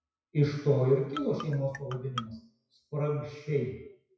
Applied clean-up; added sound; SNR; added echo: classical method WPE with log-MMSE.